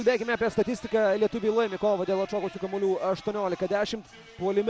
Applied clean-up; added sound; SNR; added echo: none; none; none; none.